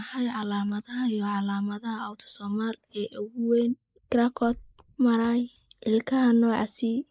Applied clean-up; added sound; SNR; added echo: neural mask model Resemble Enhance denoiser.